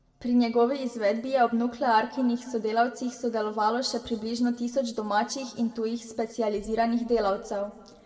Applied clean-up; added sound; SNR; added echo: none; none; none; reverberation time 1.3 s.